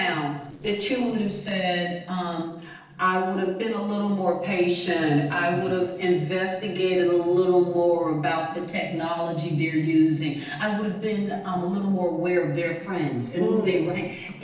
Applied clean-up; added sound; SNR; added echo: neural separator model SepFormer DNS4.